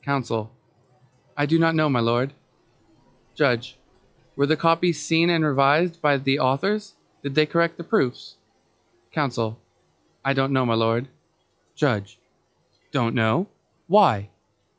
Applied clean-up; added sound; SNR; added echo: classical method log-MMSE.